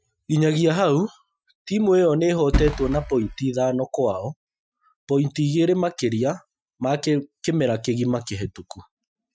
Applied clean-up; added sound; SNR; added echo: classical method Wiener filter.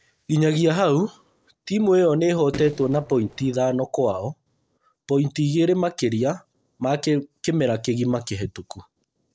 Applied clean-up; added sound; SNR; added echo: neural separator model SepFormer DNS4.